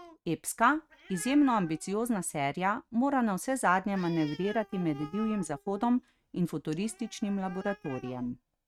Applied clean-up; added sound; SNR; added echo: neural mask model RNNoise.